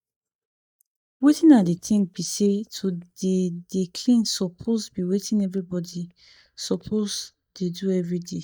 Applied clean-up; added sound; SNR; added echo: neural mask model DeepFilterNet 3.